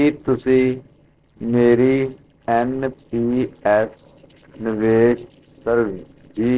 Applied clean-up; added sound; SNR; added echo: neural separator model SepFormer DNS4.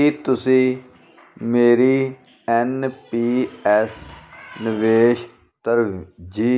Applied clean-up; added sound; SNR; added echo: none; none; none; none.